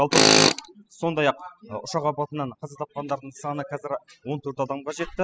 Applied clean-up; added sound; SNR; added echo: classical method spectral subtraction.